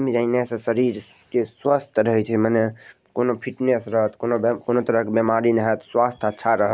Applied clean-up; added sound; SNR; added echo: none; none; none; none.